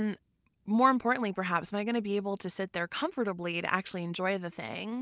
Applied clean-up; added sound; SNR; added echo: none; none; none; none.